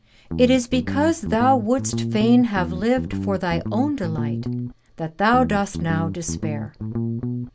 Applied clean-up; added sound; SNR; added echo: none; Guitar; 5 dB; none.